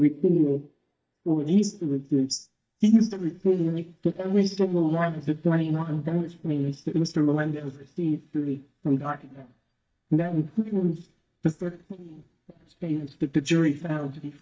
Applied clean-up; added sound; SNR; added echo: neural mask model DeepFilterNet 3.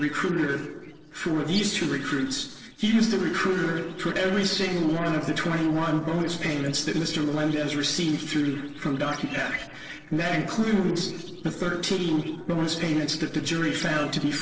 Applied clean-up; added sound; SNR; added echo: neural separator model SepFormer DNS4.